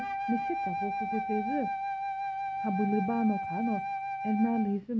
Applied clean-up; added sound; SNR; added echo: none; Wind instrument, woodwind instrument; 2 dB; none.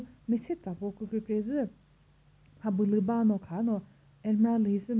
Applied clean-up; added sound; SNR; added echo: none; none; none; none.